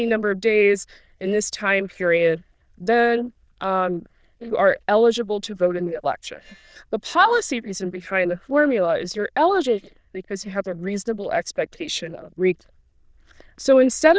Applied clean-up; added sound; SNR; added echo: neural diffusion model UNIVERSE++.